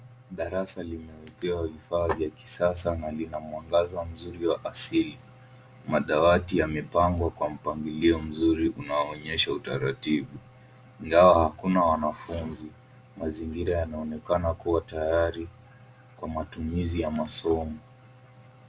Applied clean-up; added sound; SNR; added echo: none; none; none; none.